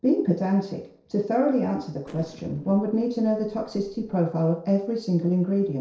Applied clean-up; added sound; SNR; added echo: neural separator model SepFormer DNS4.